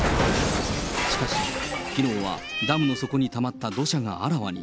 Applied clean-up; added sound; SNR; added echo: none; Cat; 1 dB; none.